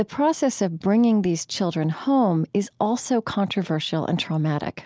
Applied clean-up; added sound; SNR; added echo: none; none; none; none.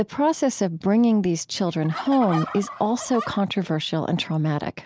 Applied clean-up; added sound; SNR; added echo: none; Fowl; 13 dB; none.